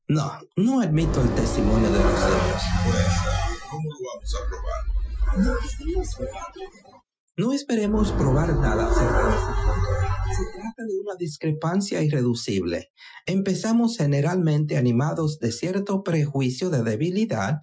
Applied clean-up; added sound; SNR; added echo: classical method Wiener filter.